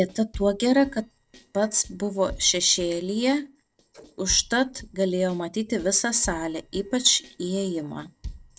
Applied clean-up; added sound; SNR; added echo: neural separator model SepFormer DNS4.